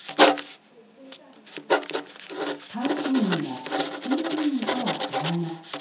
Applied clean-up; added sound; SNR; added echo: none; Writing; -3 dB; reverberation time 0.7 s.